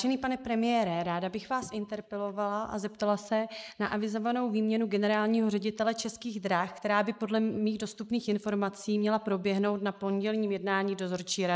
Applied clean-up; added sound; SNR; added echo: neural mask model Resemble Enhance denoiser.